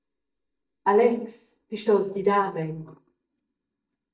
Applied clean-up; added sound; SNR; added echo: neural mask model DeepFilterNet 3.